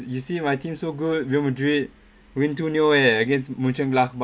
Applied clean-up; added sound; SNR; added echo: none; none; none; none.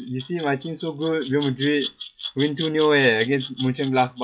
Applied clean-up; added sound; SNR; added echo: classical method log-MMSE.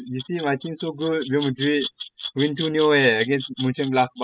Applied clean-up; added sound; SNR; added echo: classical method spectral subtraction.